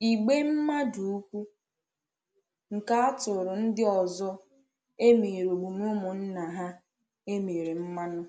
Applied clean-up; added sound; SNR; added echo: none; none; none; none.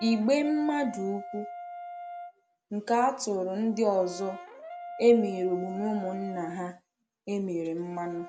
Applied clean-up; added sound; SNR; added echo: none; Brass instrument; 14 dB; none.